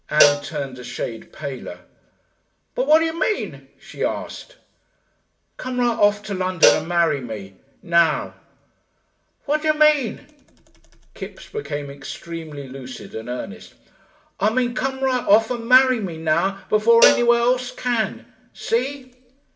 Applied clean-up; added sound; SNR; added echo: none; Cowbell; 3 dB; reverberation time 0.8 s.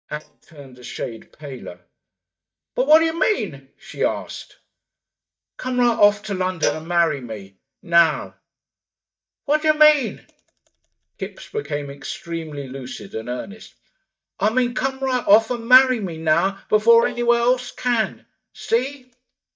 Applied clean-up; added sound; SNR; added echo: neural mask model DeepFilterNet 3.